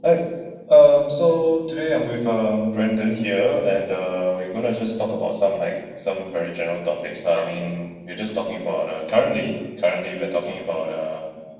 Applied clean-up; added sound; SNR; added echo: none; none; none; reverberation time 1.1 s.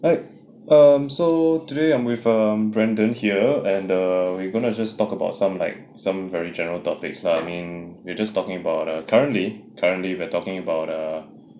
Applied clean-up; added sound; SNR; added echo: none; none; none; none.